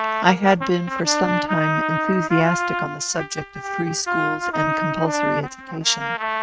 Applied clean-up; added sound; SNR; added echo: neural mask model RNNoise.